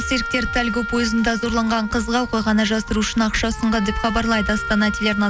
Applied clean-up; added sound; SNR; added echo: none; Wind instrument, woodwind instrument; 10 dB; none.